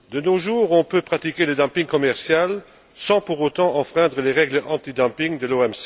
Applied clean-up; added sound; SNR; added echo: none; none; none; none.